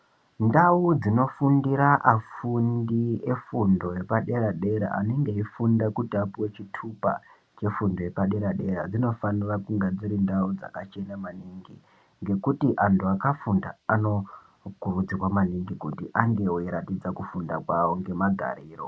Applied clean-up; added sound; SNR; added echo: none; none; none; none.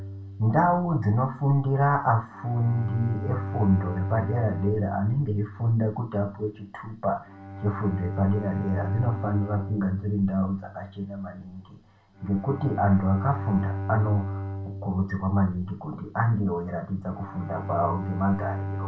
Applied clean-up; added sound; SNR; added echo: none; Bowed string instrument; 8 dB; reverberation time 0.3 s.